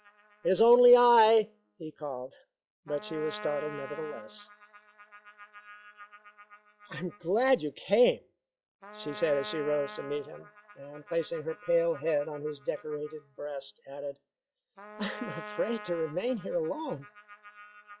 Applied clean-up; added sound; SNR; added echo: classical method log-MMSE.